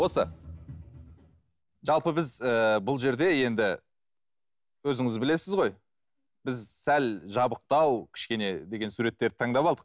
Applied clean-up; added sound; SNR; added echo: none; none; none; none.